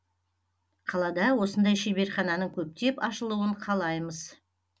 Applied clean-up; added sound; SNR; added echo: none; none; none; none.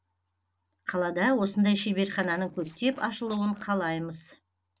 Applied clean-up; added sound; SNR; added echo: neural separator model SepFormer DNS4.